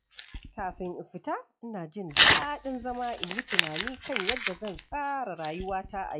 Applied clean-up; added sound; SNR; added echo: classical method log-MMSE.